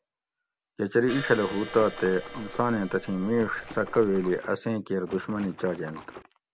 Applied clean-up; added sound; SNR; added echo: none; Crash cymbal + Water / Splash, splatter; 14 dB; none.